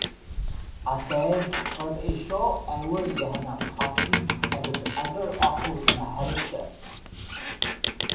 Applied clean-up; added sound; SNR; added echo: none; Squeak; 0 dB; reverberation time 0.6 s.